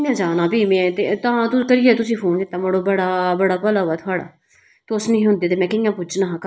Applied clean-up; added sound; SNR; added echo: none; none; none; none.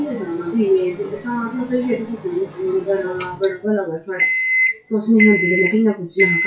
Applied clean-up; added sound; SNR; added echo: classical method WPE with log-MMSE.